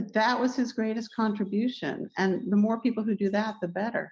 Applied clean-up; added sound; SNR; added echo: none; none; none; none.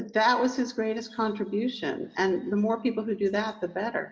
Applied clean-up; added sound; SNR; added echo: none; none; none; reverberation time 0.5 s.